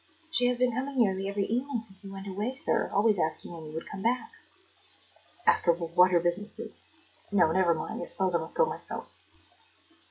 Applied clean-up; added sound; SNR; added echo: classical method log-MMSE.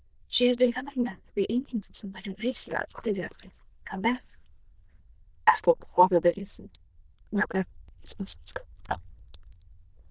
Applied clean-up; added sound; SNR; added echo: neural diffusion model UNIVERSE++.